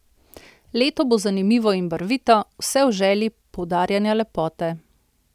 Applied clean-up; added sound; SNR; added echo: none; none; none; none.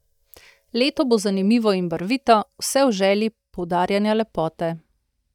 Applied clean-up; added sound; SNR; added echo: neural mask model DeepFilterNet 3.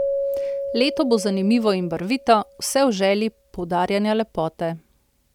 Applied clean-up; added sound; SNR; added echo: none; Keyboard (musical); 9 dB; none.